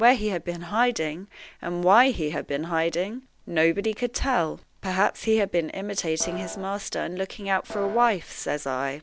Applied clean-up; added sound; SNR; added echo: none; Piano; 10 dB; none.